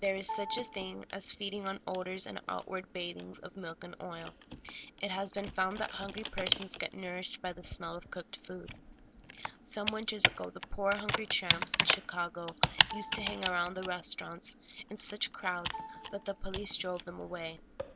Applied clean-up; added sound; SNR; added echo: none; Computer keyboard; 0 dB; none.